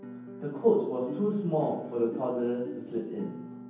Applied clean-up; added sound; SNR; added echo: none; Guitar; 13 dB; reverberation time 0.9 s.